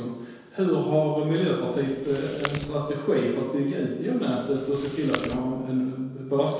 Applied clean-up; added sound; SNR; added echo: none; Chewing, mastication; 13 dB; reverberation time 1.2 s.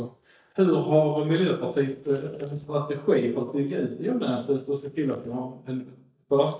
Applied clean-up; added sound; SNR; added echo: neural mask model DeepFilterNet 3.